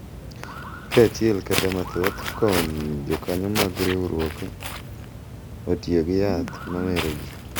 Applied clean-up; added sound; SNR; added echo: none; Walk, footsteps; 7 dB; none.